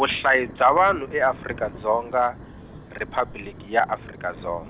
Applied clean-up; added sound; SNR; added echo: none; Thunder; 16 dB; none.